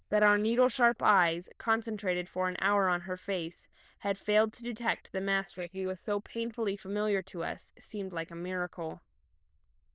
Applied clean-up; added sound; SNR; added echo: neural diffusion model UNIVERSE++.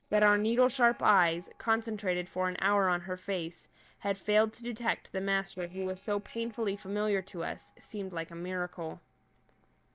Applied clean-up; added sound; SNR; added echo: neural separator model SepFormer DNS4.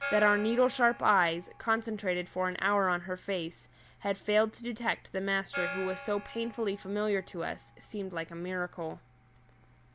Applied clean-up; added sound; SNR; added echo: none; Gong; 14 dB; none.